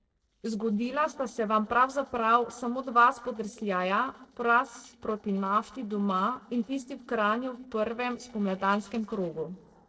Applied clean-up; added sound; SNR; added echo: neural separator model SepFormer DNS4.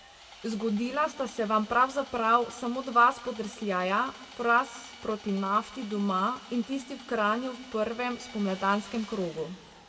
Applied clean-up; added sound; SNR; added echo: none; Sawing; 19 dB; reverberation time 0.7 s.